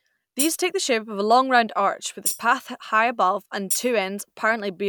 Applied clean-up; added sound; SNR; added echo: none; Tambourine; 11 dB; none.